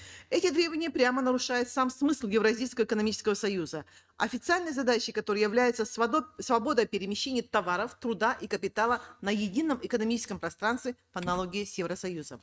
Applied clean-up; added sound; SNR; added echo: neural mask model RNNoise.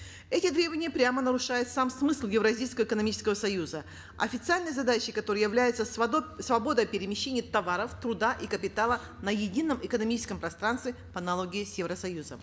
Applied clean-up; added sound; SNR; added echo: none; none; none; none.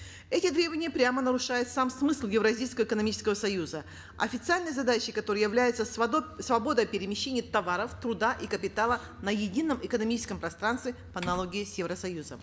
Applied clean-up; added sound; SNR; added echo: none; Typing; 12 dB; none.